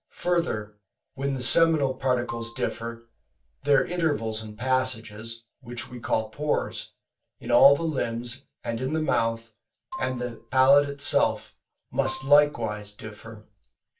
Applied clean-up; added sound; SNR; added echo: none; Marimba, xylophone; 18 dB; reverberation time 0.2 s.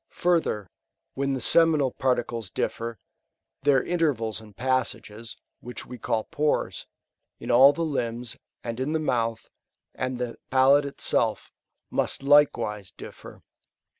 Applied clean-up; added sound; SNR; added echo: none; none; none; none.